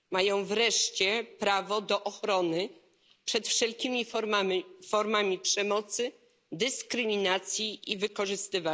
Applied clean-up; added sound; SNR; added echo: none; none; none; none.